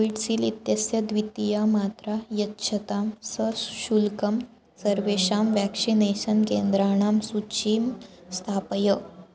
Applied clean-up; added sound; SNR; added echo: none; none; none; none.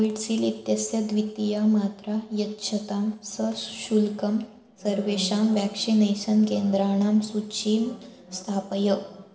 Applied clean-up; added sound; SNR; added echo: none; none; none; reverberation time 0.8 s.